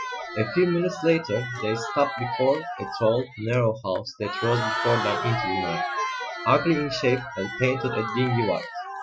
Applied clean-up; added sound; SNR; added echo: classical method Wiener filter.